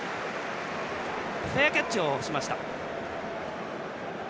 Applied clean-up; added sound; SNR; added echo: none; Crowd; 12 dB; none.